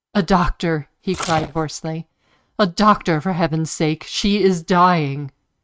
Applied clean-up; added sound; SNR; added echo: neural mask model RNNoise.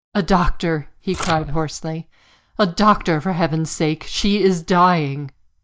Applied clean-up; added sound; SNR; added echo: neural mask model DeepFilterNet 3.